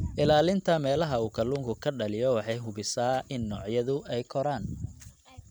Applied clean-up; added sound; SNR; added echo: none; none; none; none.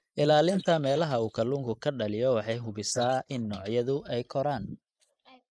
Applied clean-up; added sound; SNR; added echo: neural mask model Resemble Enhance denoiser.